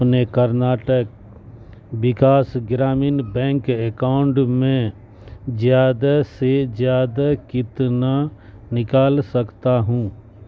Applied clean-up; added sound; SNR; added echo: none; none; none; none.